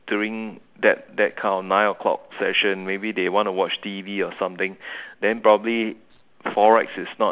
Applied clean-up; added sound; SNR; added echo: none; none; none; none.